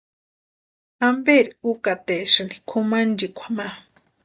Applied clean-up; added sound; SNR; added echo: neural mask model DeepFilterNet 3.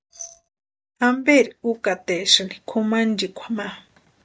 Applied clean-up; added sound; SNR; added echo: none; Glass; 17 dB; none.